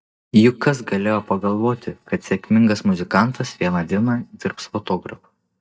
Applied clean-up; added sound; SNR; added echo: neural mask model DeepFilterNet 3.